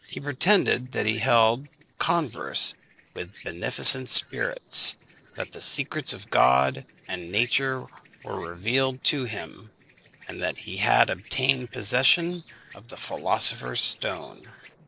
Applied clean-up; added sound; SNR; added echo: neural separator model SepFormer DNS4.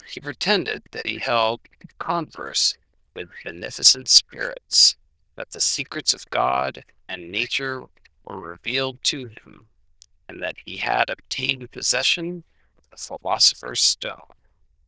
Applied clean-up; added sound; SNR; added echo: neural diffusion model UNIVERSE++.